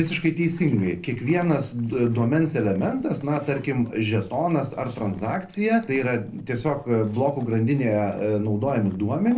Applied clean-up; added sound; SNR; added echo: neural separator model SepFormer DNS4.